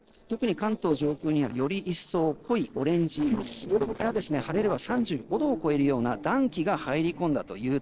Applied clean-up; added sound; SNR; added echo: neural separator model SepFormer DNS4.